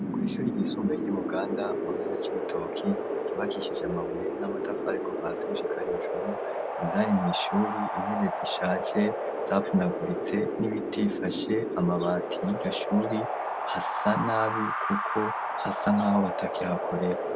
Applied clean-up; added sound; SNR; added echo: none; Wind; 1 dB; none.